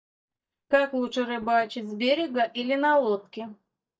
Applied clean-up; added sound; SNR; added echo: neural mask model DeepFilterNet 3.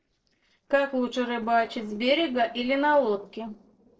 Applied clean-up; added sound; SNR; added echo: neural separator model SepFormer DNS4.